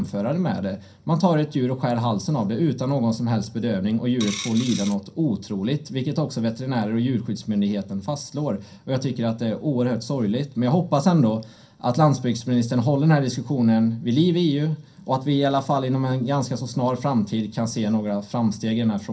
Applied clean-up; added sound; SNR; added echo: none; Coin (dropping); 11 dB; reverberation time 0.3 s.